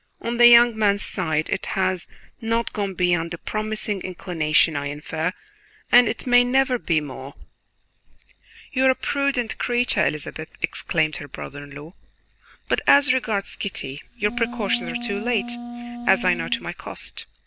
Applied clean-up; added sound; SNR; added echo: none; Wind instrument, woodwind instrument; 9 dB; none.